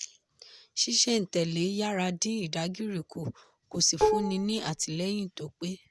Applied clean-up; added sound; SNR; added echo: none; Dishes, pots, and pans; 0 dB; none.